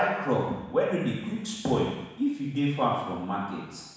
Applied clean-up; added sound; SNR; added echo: none; none; none; reverberation time 1.1 s.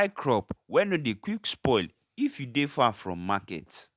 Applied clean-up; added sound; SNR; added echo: none; none; none; none.